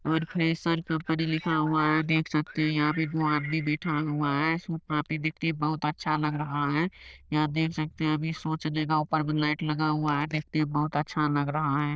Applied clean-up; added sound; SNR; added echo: neural diffusion model UNIVERSE++.